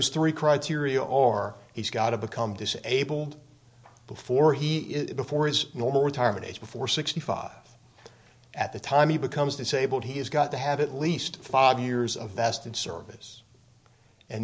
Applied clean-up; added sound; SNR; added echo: none; none; none; none.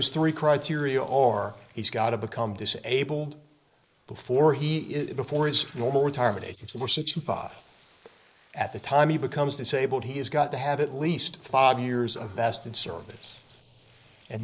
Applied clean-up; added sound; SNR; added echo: neural mask model Resemble Enhance denoiser.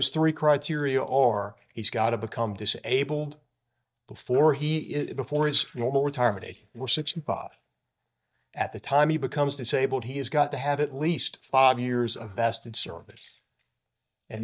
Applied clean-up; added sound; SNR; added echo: neural mask model DeepFilterNet 3.